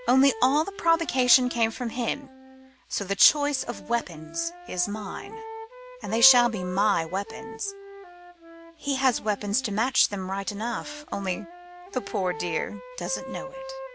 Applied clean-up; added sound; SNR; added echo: none; Wind instrument, woodwind instrument; 13 dB; none.